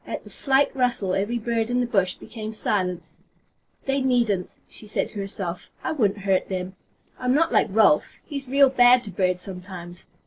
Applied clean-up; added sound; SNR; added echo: neural separator model SepFormer DNS4.